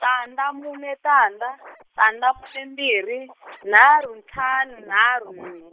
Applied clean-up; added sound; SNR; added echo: neural mask model Resemble Enhance denoiser.